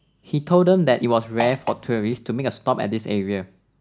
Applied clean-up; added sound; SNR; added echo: none; Fart; 11 dB; none.